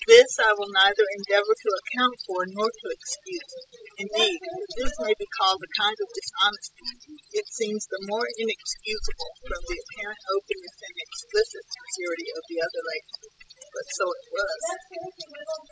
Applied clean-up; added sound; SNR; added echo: classical method spectral subtraction.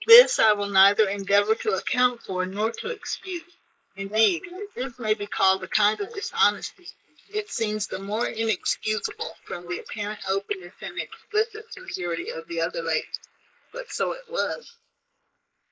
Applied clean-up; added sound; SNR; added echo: neural mask model Resemble Enhance denoiser.